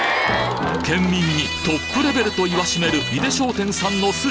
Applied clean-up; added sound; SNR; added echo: none; Engine; 20 dB; none.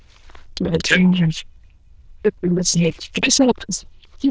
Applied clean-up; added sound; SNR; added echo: neural diffusion model UNIVERSE++.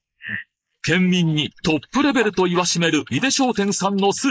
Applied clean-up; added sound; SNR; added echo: neural mask model Resemble Enhance denoiser.